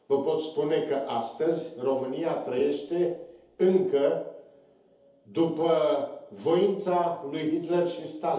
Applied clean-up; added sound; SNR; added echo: none; none; none; reverberation time 2.2 s.